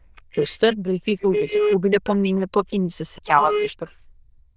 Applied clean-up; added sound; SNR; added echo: neural diffusion model UNIVERSE++.